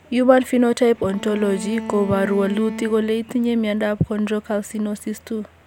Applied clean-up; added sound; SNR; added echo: none; Bowed string instrument; 13 dB; none.